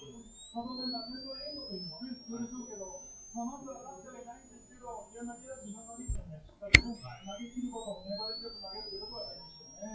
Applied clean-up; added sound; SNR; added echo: classical method WPE with log-MMSE.